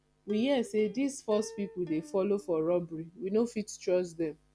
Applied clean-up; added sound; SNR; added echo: none; Plucked string instrument; 18 dB; none.